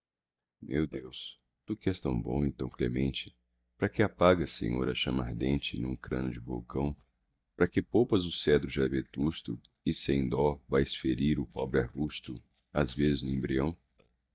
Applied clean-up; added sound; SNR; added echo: neural mask model DeepFilterNet 3.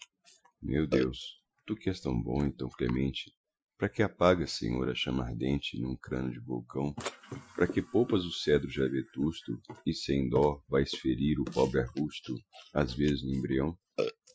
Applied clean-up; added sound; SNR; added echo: classical method Wiener filter.